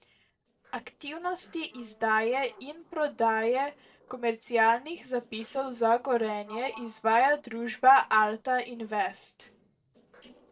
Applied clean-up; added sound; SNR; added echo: neural separator model SepFormer DNS4.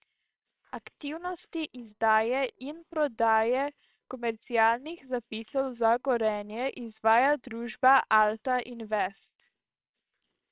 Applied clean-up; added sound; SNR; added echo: neural separator model SepFormer WHAMR!.